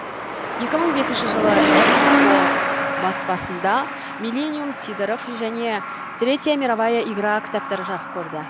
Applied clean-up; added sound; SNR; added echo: none; Truck; -1 dB; none.